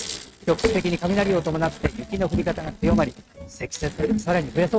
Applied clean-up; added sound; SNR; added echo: neural mask model RNNoise.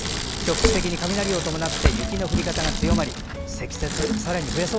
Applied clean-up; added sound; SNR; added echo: none; Bicycle; -2 dB; none.